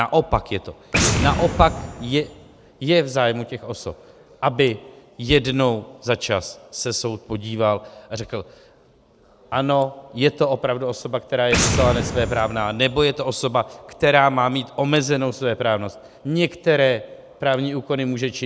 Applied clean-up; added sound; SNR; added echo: none; Boom; 5 dB; none.